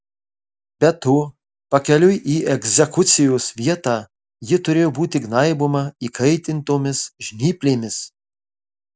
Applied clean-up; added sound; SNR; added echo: none; none; none; none.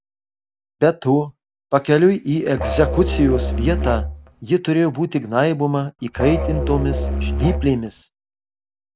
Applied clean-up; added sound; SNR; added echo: none; Musical instrument; 3 dB; none.